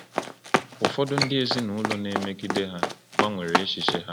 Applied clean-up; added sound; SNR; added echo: none; Run; -1 dB; none.